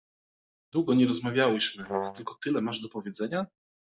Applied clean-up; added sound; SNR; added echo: neural mask model DeepFilterNet 3.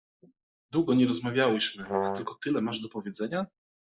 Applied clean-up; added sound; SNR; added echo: neural mask model Resemble Enhance denoiser.